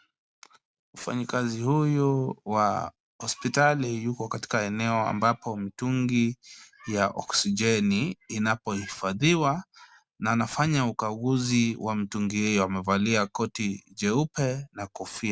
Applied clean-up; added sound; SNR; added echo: none; none; none; none.